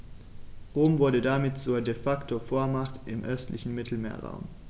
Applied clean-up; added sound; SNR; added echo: none; Tick-tock; 11 dB; none.